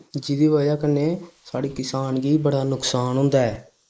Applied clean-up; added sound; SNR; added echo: neural mask model Resemble Enhance denoiser.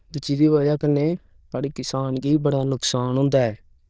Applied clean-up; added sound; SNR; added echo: neural diffusion model UNIVERSE++.